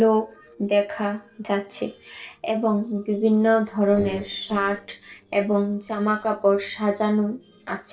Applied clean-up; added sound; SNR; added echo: neural separator model SepFormer DNS4.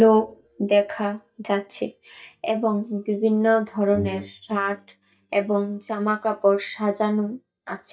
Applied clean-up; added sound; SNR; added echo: neural mask model DeepFilterNet 3.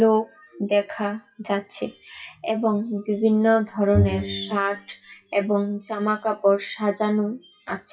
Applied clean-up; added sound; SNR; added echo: classical method WPE with log-MMSE.